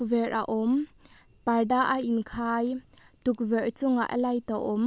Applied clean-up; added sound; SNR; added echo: none; none; none; none.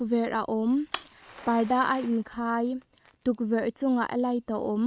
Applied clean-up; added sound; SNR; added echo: neural mask model RNNoise.